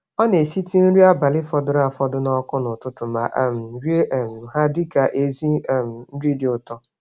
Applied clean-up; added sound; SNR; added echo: none; none; none; none.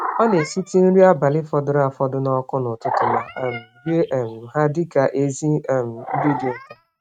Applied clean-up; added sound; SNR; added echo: neural mask model RNNoise.